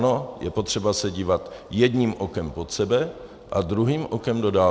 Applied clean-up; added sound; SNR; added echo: none; none; none; none.